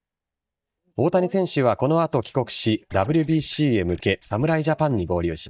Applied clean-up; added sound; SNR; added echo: neural mask model DeepFilterNet 3.